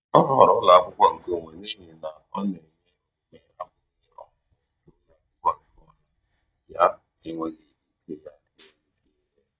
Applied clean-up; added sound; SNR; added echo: neural mask model DeepFilterNet 3.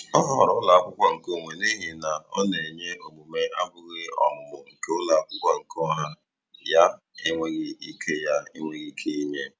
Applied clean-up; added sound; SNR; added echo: none; none; none; none.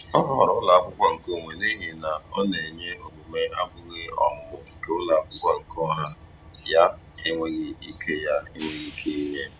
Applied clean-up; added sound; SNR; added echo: none; Train; 20 dB; none.